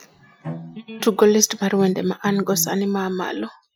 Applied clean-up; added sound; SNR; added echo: classical method Wiener filter.